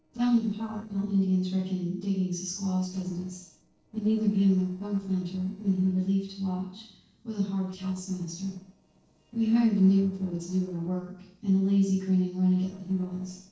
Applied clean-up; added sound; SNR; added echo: neural separator model SepFormer DNS4.